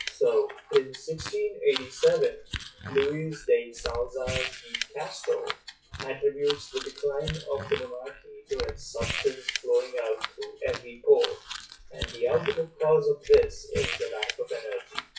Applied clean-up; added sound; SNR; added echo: classical method WPE with log-MMSE.